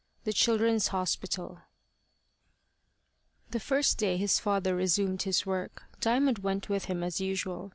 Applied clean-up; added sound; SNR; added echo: none; none; none; none.